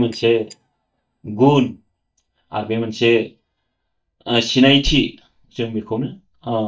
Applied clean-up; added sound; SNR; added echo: neural mask model DeepFilterNet 3.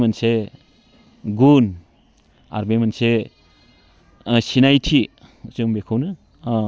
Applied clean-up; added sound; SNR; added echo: none; none; none; none.